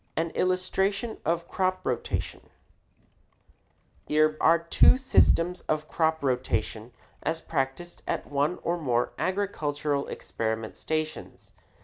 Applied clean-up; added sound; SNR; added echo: none; none; none; none.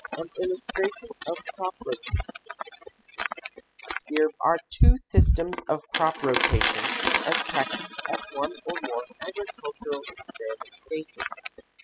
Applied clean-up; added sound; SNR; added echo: classical method spectral subtraction.